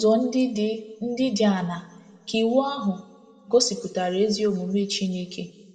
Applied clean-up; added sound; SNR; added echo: none; none; none; reverberation time 1.1 s.